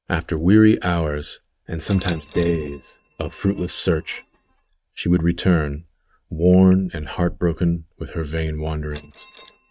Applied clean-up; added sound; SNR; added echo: neural mask model RNNoise.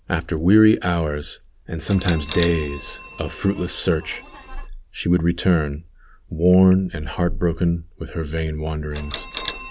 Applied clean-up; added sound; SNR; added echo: none; Bell; 18 dB; none.